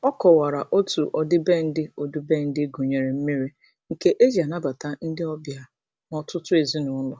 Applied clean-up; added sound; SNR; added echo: none; none; none; none.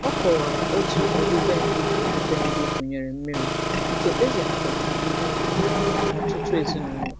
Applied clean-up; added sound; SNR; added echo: none; Engine + Mechanisms; -4 dB; none.